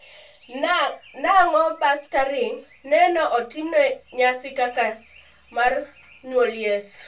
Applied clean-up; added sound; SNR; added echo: none; none; none; reverberation time 0.2 s.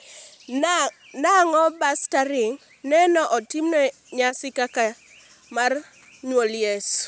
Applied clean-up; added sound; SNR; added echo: none; none; none; none.